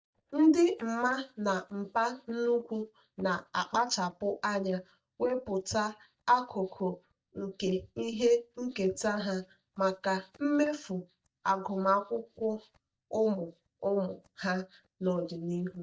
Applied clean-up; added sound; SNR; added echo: neural mask model DeepFilterNet 3.